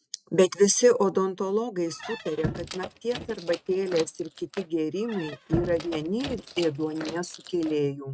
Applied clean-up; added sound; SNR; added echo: neural mask model RNNoise.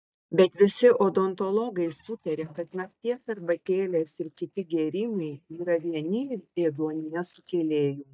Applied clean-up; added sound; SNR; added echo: neural mask model DeepFilterNet 3.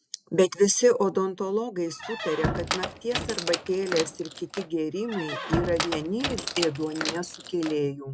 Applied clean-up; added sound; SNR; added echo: none; Squeak; 5 dB; none.